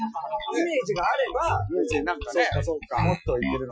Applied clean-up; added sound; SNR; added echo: classical method Wiener filter.